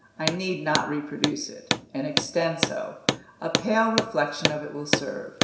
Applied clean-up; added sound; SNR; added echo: none; Hammer; 1 dB; reverberation time 0.7 s.